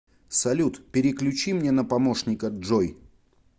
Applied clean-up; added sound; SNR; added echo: none; none; none; none.